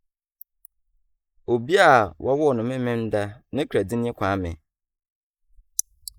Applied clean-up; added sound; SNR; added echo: neural mask model Resemble Enhance denoiser.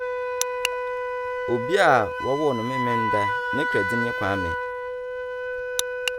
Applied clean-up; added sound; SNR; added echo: none; Wind instrument, woodwind instrument; 1 dB; none.